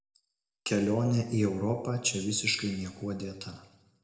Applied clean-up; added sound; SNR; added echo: none; none; none; reverberation time 0.8 s.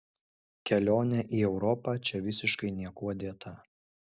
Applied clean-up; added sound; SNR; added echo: none; none; none; none.